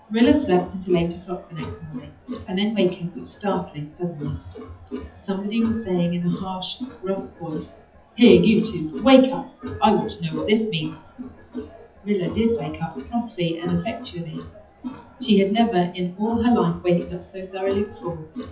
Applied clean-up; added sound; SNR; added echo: classical method WPE with log-MMSE.